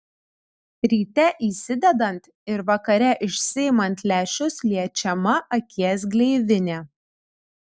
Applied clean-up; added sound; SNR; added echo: none; none; none; none.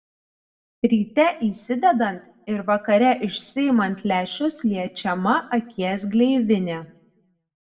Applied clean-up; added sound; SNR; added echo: none; none; none; reverberation time 0.4 s.